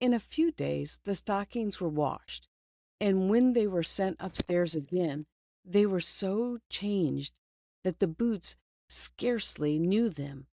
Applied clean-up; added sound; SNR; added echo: neural mask model DeepFilterNet 3.